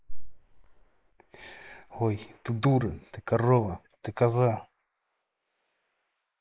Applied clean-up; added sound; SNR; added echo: neural mask model Resemble Enhance denoiser.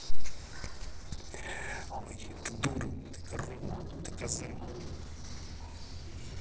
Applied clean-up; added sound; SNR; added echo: neural separator model SepFormer DNS4.